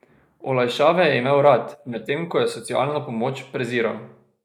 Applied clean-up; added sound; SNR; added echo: neural mask model Resemble Enhance denoiser.